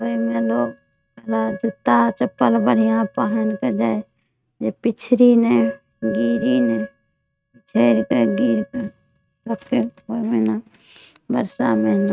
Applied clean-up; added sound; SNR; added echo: neural mask model RNNoise.